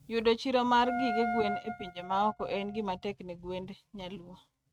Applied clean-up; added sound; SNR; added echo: neural mask model RNNoise.